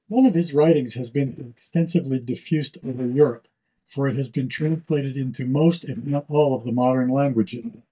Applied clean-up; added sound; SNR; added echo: neural mask model DeepFilterNet 3.